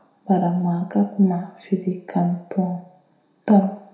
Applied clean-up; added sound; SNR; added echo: none; none; none; reverberation time 0.6 s.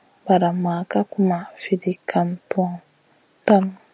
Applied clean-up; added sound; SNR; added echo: none; none; none; none.